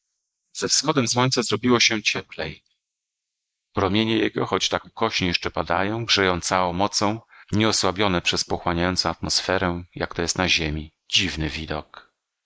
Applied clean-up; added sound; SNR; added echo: neural mask model Resemble Enhance denoiser.